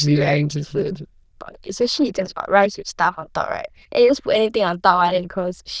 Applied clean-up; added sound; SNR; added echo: neural diffusion model UNIVERSE++.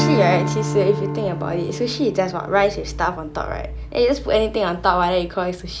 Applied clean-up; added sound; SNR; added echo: none; Strum; 6 dB; none.